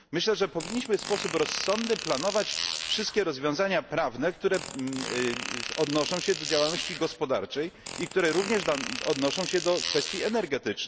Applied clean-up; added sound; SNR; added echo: none; Fart; 7 dB; none.